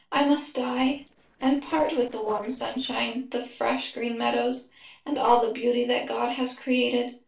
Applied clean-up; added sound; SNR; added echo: neural separator model SepFormer DNS4.